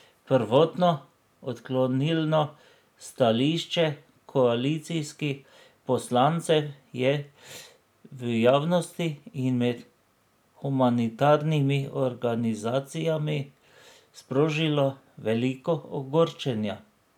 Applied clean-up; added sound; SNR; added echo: none; none; none; none.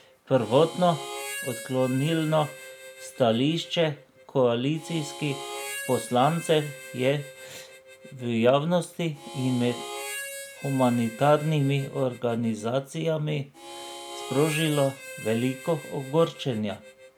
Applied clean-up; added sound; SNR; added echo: none; Harmonica; 14 dB; none.